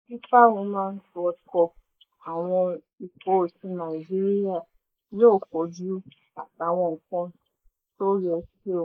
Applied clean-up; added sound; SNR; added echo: neural mask model Resemble Enhance denoiser.